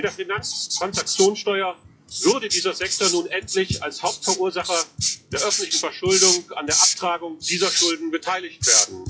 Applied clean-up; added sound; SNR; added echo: classical method WPE with log-MMSE.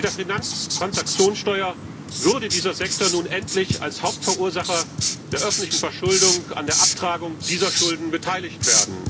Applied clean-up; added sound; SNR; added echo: none; Writing; 0 dB; reverberation time 0.3 s.